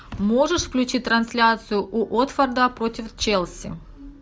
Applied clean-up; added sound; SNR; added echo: none; none; none; none.